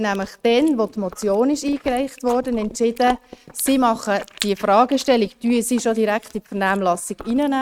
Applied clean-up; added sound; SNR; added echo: neural mask model RNNoise.